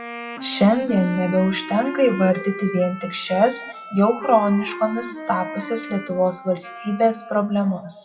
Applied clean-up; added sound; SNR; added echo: classical method WPE with log-MMSE.